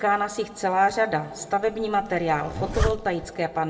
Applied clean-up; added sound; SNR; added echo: none; Zipper (clothing); 6 dB; reverberation time 0.9 s.